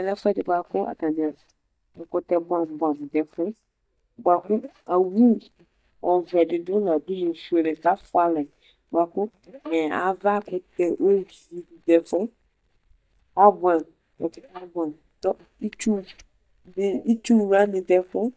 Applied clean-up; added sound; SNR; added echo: neural mask model DeepFilterNet 3.